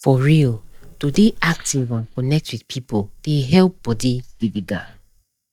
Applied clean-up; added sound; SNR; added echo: neural mask model DeepFilterNet 3.